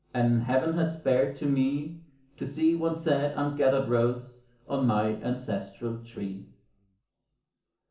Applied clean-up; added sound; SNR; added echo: none; none; none; reverberation time 0.7 s.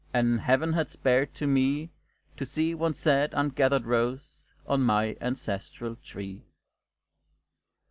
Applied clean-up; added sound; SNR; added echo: none; none; none; none.